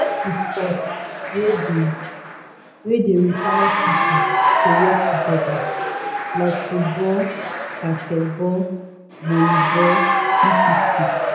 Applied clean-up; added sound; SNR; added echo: none; Applause / Cheering; -2 dB; reverberation time 0.7 s.